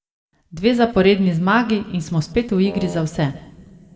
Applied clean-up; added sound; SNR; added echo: none; Wind instrument, woodwind instrument; 14 dB; reverberation time 2.0 s.